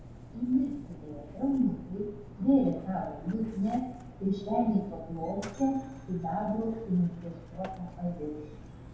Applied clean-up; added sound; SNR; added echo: none; Mechanisms; 15 dB; reverberation time 0.8 s.